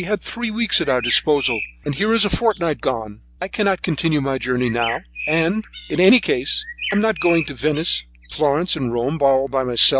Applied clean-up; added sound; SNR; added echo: none; Bird; 11 dB; none.